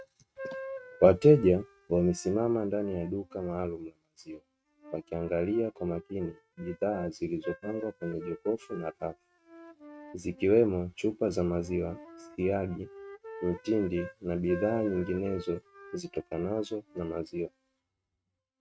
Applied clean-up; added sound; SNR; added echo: neural mask model RNNoise.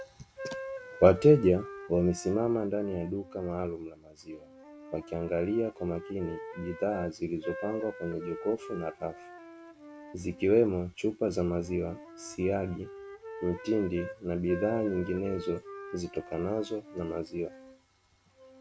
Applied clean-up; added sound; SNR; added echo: none; Wind instrument, woodwind instrument; 14 dB; none.